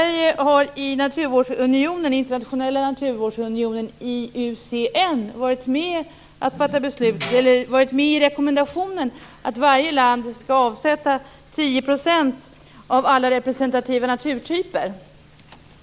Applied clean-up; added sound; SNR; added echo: none; Tambourine; 15 dB; none.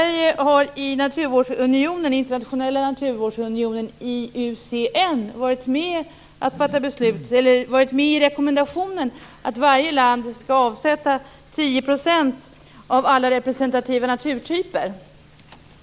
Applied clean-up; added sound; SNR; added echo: none; none; none; none.